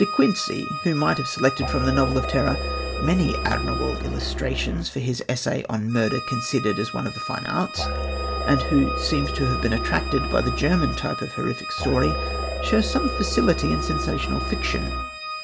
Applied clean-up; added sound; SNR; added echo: none; Musical instrument + Organ; 3 dB; none.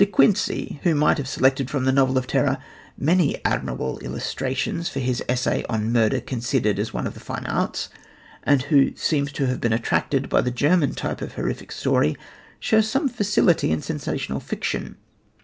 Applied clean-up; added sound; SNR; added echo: none; none; none; none.